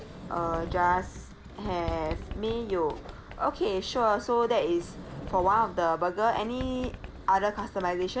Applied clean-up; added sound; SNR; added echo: none; Sliding door; 12 dB; none.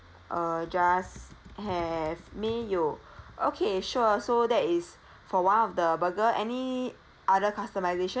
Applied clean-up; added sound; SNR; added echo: none; none; none; none.